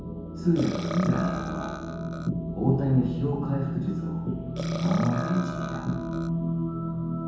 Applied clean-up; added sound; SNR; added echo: none; Burping, eructation; 11 dB; reverberation time 0.8 s.